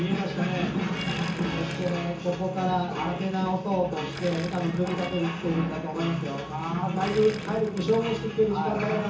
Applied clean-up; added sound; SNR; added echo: none; Gurgling; 13 dB; reverberation time 0.7 s.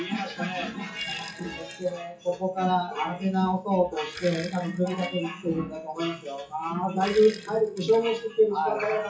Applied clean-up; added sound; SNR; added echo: classical method WPE with log-MMSE.